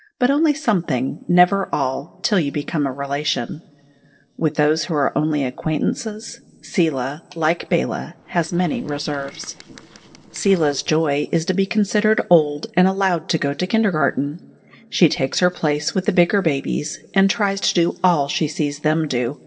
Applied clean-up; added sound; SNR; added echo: neural separator model SepFormer DNS4.